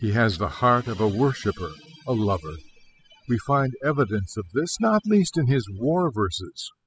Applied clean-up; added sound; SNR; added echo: classical method spectral subtraction.